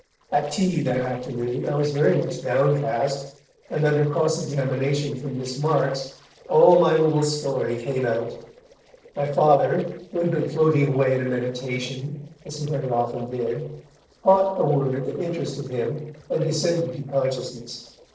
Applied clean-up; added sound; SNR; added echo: neural separator model SepFormer DNS4.